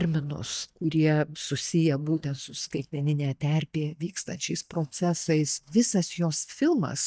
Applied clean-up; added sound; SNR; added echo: neural mask model DeepFilterNet 3.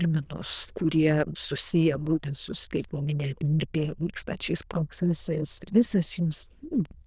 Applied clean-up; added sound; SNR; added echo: neural diffusion model UNIVERSE++.